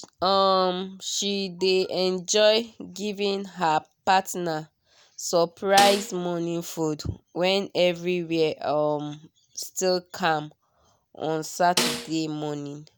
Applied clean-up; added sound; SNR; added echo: none; Snare drum; 5 dB; none.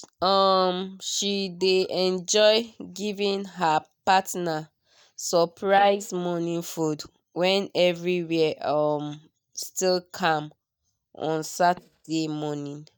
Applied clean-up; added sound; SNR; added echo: neural mask model DeepFilterNet 3.